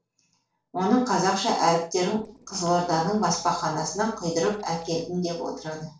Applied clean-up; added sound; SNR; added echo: neural separator model SepFormer DNS4.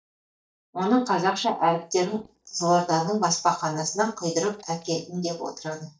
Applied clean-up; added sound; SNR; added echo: neural mask model DeepFilterNet 3.